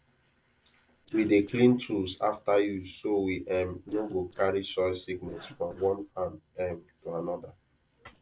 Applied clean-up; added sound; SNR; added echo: neural separator model SepFormer DNS4.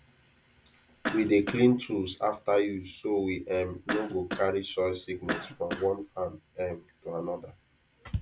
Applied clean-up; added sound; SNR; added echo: none; Cough; 8 dB; none.